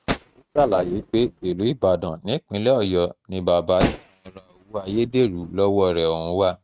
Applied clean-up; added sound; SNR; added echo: neural mask model RNNoise.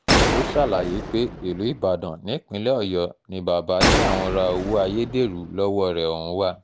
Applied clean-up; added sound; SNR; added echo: none; Gunshot, gunfire; 2 dB; none.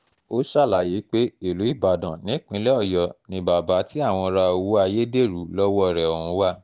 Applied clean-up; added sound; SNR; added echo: none; none; none; none.